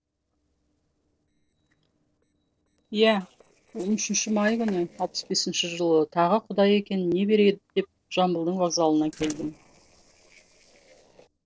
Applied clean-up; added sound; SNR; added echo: neural separator model SepFormer DNS4.